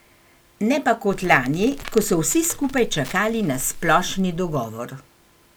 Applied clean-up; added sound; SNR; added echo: none; Crackle; 12 dB; none.